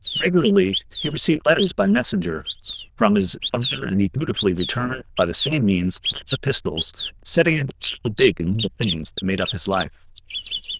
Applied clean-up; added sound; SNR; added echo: neural diffusion model UNIVERSE++.